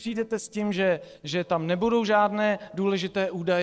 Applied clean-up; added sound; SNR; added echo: neural separator model SepFormer DNS4.